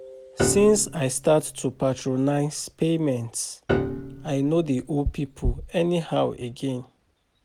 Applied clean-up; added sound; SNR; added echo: none; Piano; 8 dB; none.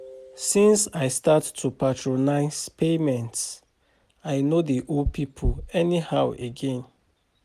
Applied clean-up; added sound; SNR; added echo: none; none; none; none.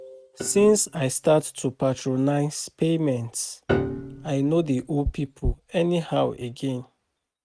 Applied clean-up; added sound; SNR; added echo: neural mask model RNNoise.